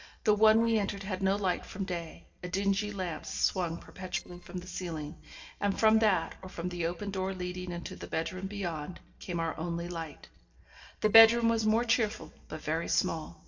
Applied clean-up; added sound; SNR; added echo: neural separator model SepFormer DNS4.